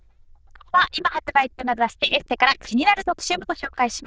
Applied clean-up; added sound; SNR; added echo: neural diffusion model UNIVERSE++.